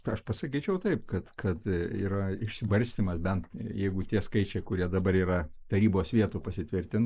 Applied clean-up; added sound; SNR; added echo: neural mask model Resemble Enhance denoiser.